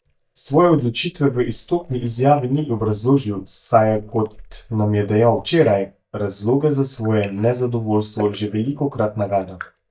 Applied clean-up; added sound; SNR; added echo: neural mask model DeepFilterNet 3.